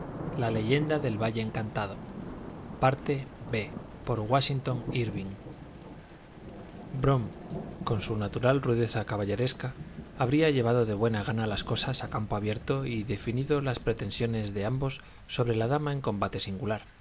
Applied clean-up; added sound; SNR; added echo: none; Thunder / Rain; 12 dB; none.